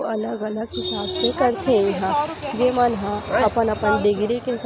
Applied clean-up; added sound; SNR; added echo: none; none; none; none.